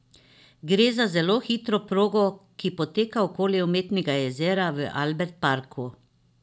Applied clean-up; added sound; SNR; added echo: none; none; none; none.